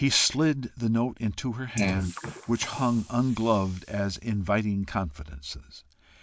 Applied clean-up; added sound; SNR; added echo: neural mask model Resemble Enhance denoiser.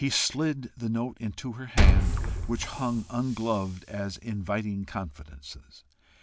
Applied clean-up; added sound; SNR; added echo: none; Liquid; -4 dB; none.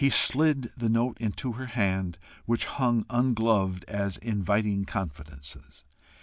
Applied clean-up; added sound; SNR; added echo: none; none; none; none.